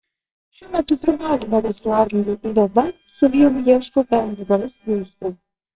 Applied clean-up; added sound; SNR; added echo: neural separator model SepFormer WHAMR!.